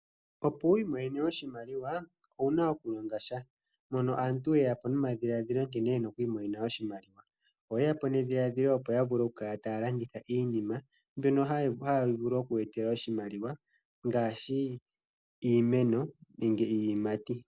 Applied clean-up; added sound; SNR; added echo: none; none; none; none.